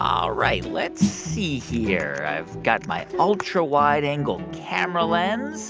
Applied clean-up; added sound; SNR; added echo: none; Snare drum; 7 dB; none.